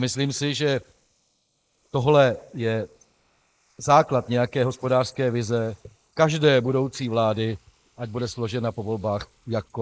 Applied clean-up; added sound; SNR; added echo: neural mask model Resemble Enhance denoiser.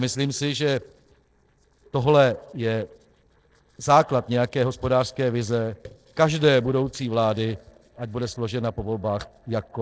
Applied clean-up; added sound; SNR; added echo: neural separator model SepFormer DNS4.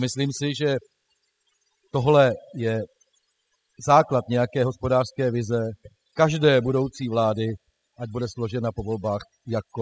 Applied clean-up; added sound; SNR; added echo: classical method spectral subtraction.